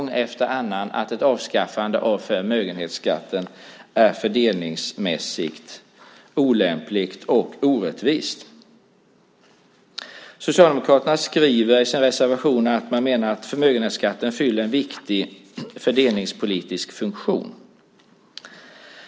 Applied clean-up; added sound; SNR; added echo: none; none; none; none.